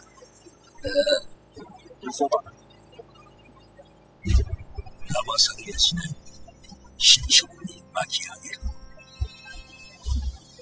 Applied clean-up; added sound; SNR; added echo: classical method spectral subtraction.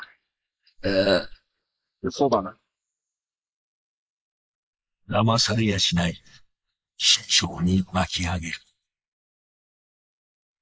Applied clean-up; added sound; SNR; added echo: neural mask model Resemble Enhance denoiser.